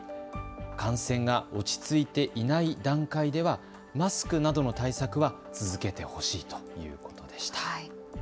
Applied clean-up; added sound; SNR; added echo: none; none; none; none.